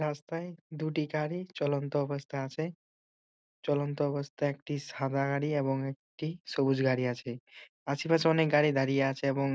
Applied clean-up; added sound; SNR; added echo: none; none; none; none.